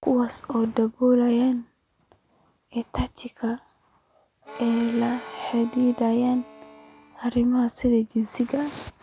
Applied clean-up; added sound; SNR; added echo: none; Harmonica; 18 dB; none.